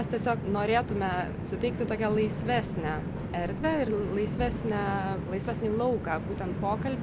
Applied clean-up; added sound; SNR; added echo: none; Train; 3 dB; none.